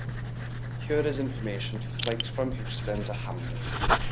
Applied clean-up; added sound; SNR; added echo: none; Writing + Crushing; -3 dB; none.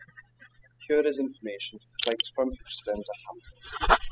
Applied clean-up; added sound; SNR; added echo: classical method spectral subtraction.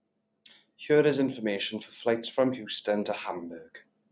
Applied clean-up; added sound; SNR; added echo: none; none; none; none.